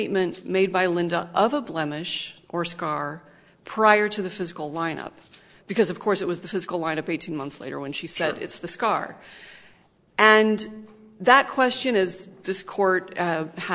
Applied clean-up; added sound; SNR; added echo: neural separator model SepFormer DNS4.